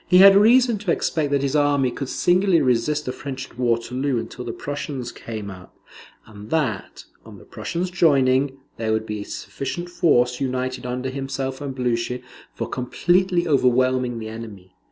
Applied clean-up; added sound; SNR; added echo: none; none; none; none.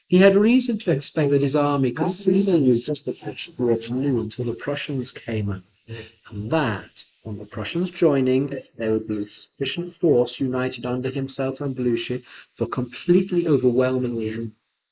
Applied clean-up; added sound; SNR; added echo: neural mask model Resemble Enhance denoiser.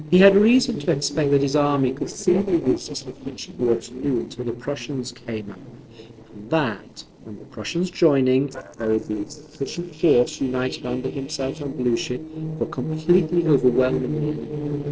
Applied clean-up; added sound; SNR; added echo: neural separator model SepFormer DNS4.